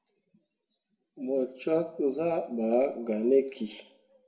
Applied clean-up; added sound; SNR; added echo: none; none; none; reverberation time 0.5 s.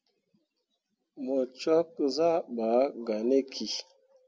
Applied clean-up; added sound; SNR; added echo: none; none; none; none.